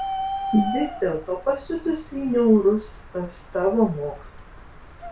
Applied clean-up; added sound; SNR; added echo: none; Bird; 10 dB; reverberation time 0.2 s.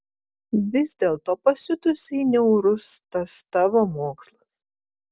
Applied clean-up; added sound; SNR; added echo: none; none; none; none.